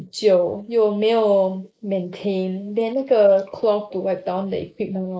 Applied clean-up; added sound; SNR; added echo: neural mask model Resemble Enhance denoiser.